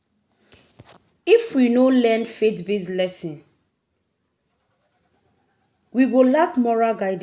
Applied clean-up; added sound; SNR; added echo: none; none; none; none.